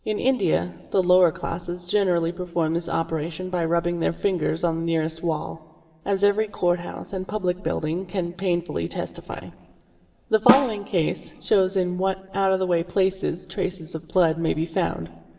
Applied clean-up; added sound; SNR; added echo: none; Snare drum; 3 dB; reverberation time 2.4 s.